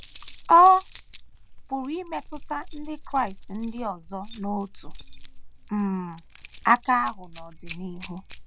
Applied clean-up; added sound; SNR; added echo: none; Keys jangling; 10 dB; none.